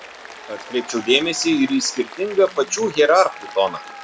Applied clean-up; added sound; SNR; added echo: none; Applause; 17 dB; none.